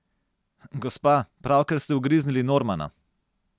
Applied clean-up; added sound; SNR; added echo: none; none; none; none.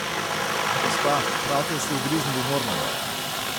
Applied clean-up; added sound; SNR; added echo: none; Aircraft; -4 dB; none.